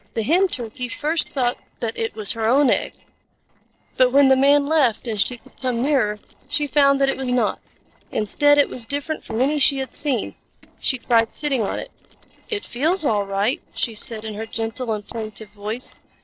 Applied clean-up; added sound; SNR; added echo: neural separator model SepFormer DNS4.